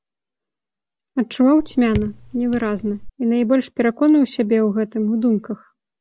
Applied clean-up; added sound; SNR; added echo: none; Raindrop / Drip; 12 dB; none.